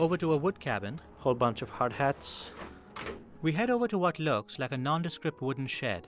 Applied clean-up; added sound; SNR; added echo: none; none; none; none.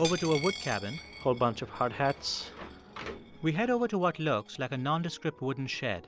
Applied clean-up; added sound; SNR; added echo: none; Coin (dropping); 14 dB; none.